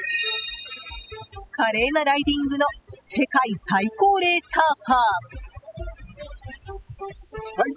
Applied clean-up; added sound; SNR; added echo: classical method spectral subtraction.